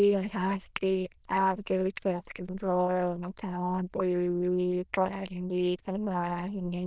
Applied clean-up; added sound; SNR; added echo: neural diffusion model UNIVERSE++.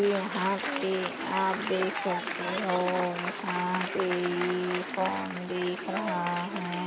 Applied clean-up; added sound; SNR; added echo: none; Applause; 4 dB; none.